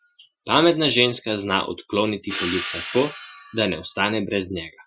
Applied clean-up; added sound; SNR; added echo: classical method Wiener filter.